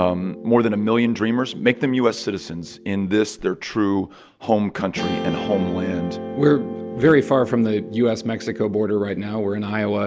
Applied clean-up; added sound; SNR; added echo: none; Guitar; 12 dB; none.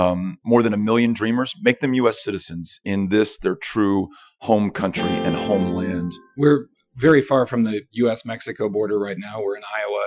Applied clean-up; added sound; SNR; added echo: classical method Wiener filter.